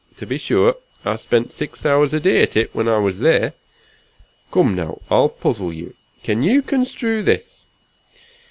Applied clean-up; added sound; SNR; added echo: none; none; none; none.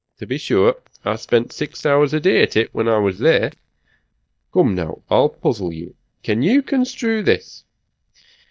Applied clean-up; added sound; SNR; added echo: neural mask model DeepFilterNet 3.